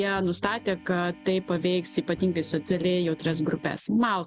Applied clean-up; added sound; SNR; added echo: none; Guitar + Organ; 20 dB; none.